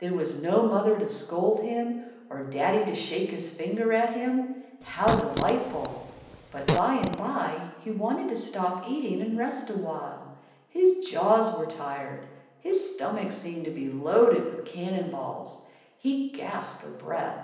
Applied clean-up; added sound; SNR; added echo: none; Fart; 4 dB; reverberation time 0.9 s.